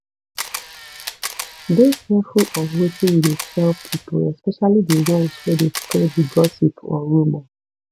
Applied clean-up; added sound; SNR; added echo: none; Camera; 12 dB; none.